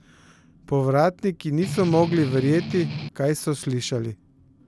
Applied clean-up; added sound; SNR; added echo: none; Strum; 7 dB; none.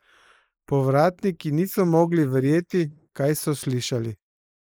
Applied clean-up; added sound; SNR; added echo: neural mask model Resemble Enhance denoiser.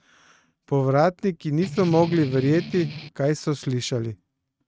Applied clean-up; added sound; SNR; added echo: neural mask model RNNoise.